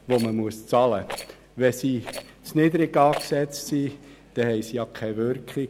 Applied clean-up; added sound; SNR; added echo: none; Rattle; 15 dB; none.